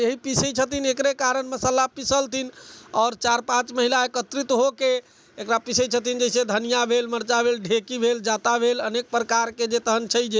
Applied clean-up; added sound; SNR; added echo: none; none; none; none.